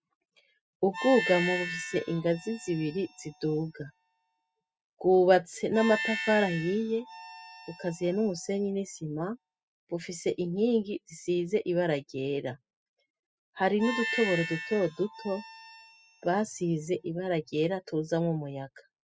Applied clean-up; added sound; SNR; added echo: classical method spectral subtraction.